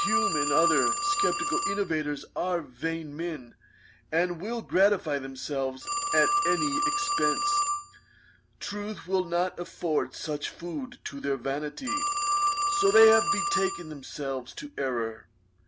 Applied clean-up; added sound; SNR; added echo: none; Telephone; 2 dB; none.